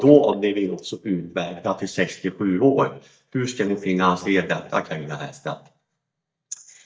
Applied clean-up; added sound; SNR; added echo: neural mask model DeepFilterNet 3.